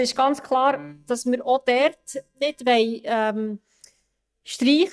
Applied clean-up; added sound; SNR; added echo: neural mask model DeepFilterNet 3.